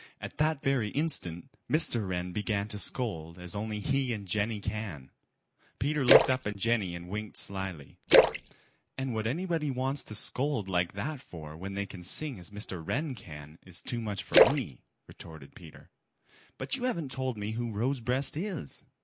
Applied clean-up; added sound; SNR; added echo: none; Splash, splatter; -3 dB; none.